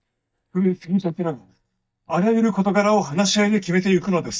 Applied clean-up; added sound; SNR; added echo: neural mask model DeepFilterNet 3.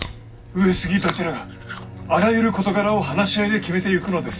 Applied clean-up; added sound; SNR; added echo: none; Chewing, mastication; 14 dB; reverberation time 0.4 s.